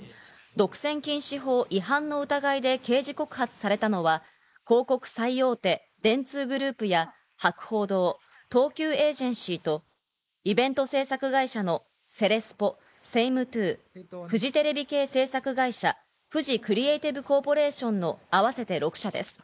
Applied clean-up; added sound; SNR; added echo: neural mask model Resemble Enhance denoiser.